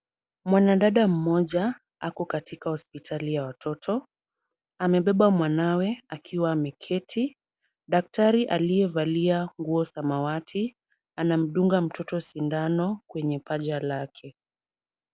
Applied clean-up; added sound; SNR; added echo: none; none; none; none.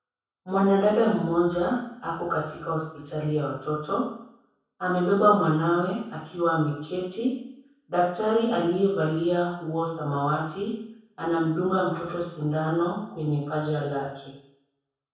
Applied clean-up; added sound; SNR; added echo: none; none; none; reverberation time 0.7 s.